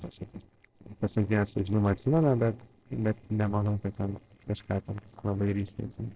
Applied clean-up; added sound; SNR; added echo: neural separator model SepFormer DNS4.